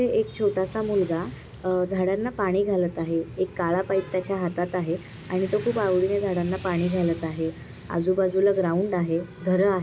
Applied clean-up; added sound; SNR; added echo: none; Motorcycle / Traffic noise, roadway noise; 19 dB; none.